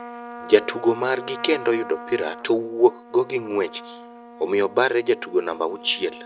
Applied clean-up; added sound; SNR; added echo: none; Trumpet; 16 dB; none.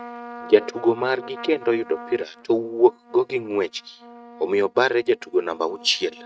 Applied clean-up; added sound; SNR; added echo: neural mask model RNNoise.